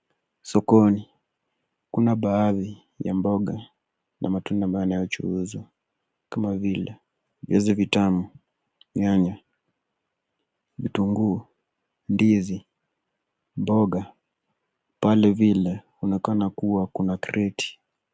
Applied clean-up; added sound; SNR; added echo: none; none; none; none.